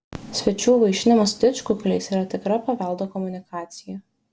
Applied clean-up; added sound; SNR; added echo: none; none; none; none.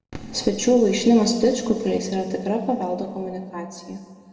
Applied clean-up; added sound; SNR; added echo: none; none; none; reverberation time 2.0 s.